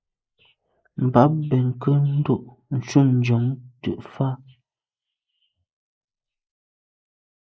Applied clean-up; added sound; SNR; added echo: neural mask model Resemble Enhance denoiser.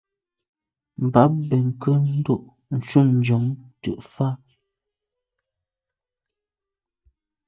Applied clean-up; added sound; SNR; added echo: neural mask model DeepFilterNet 3.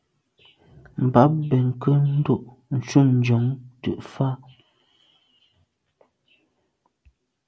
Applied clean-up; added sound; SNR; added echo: none; none; none; none.